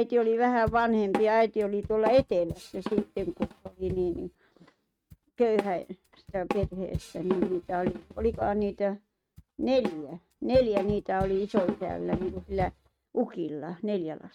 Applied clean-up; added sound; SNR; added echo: neural mask model RNNoise.